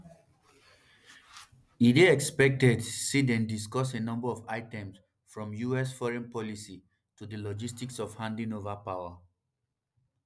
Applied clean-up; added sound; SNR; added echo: none; none; none; none.